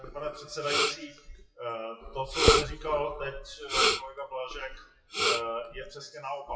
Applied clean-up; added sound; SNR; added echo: classical method WPE with log-MMSE.